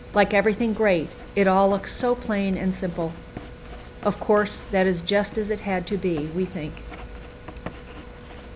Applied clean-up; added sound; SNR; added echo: none; Writing; 18 dB; none.